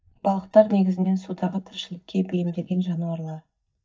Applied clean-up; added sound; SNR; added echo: neural mask model DeepFilterNet 3.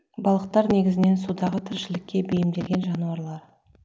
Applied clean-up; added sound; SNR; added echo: none; none; none; none.